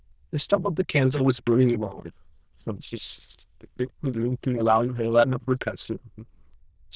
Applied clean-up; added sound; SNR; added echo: neural diffusion model UNIVERSE++.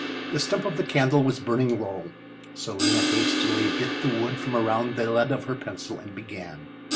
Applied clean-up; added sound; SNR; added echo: none; Crash cymbal; 3 dB; none.